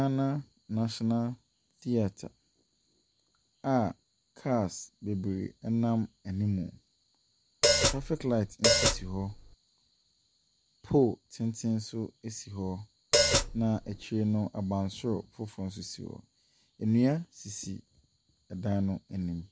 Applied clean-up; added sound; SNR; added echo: none; Hi-hat; -5 dB; none.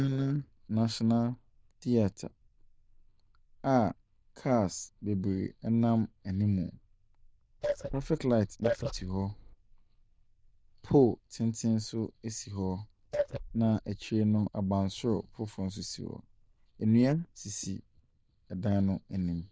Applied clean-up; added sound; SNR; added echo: neural diffusion model UNIVERSE++.